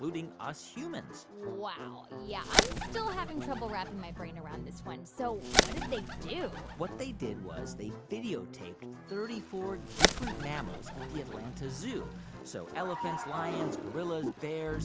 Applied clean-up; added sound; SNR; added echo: none; Bird; -3 dB; none.